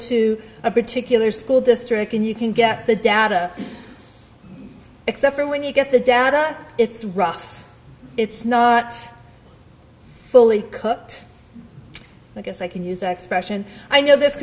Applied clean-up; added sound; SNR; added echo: none; none; none; none.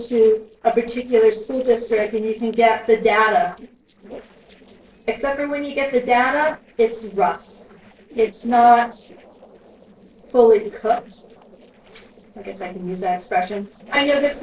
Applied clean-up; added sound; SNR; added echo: neural separator model SepFormer DNS4.